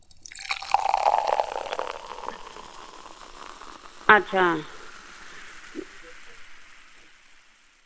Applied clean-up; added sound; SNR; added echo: none; Fill (with liquid); 1 dB; reverberation time 0.5 s.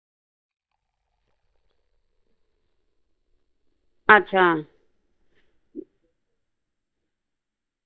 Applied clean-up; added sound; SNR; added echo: neural mask model DeepFilterNet 3.